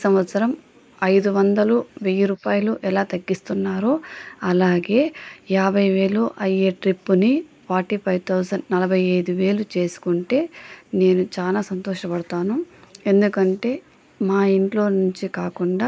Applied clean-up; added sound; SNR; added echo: neural mask model Resemble Enhance denoiser.